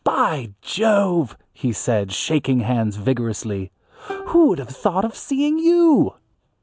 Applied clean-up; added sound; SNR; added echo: none; Plucked string instrument; 19 dB; none.